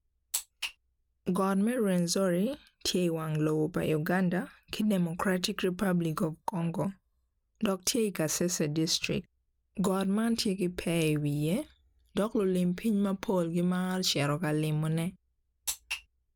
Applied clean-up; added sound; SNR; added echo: none; none; none; none.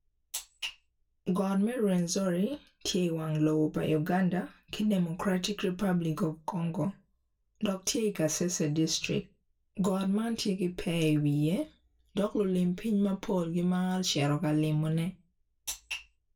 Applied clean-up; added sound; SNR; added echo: none; none; none; reverberation time 0.2 s.